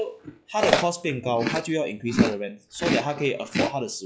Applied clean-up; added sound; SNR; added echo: classical method log-MMSE.